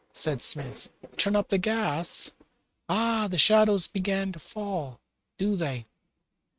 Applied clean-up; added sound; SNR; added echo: neural mask model RNNoise.